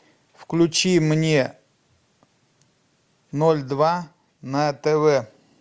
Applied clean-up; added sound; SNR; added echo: none; none; none; none.